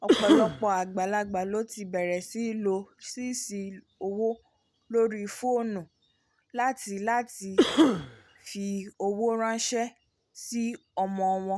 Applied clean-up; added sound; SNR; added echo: none; Cough; -4 dB; none.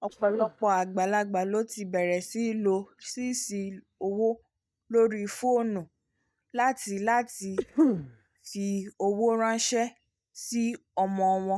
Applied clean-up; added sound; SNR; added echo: neural mask model DeepFilterNet 3.